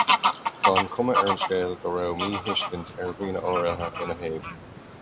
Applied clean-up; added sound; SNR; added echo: none; Bird vocalization, bird call, bird song / Fowl; -1 dB; none.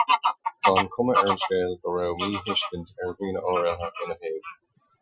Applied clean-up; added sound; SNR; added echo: classical method Wiener filter.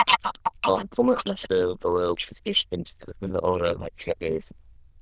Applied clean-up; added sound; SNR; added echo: neural diffusion model UNIVERSE++.